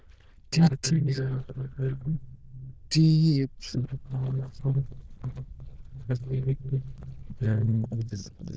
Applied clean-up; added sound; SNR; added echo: neural diffusion model UNIVERSE++.